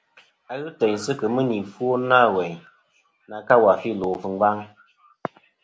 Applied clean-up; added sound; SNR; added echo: none; none; none; none.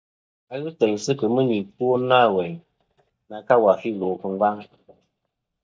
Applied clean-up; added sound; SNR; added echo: neural mask model DeepFilterNet 3.